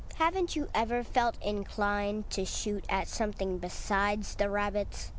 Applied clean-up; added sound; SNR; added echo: none; Bird; 8 dB; none.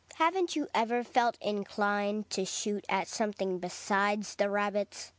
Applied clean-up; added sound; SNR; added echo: none; none; none; none.